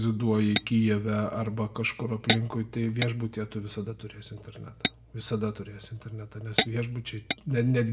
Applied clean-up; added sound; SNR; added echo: none; Tap / Glass; 4 dB; reverberation time 0.4 s.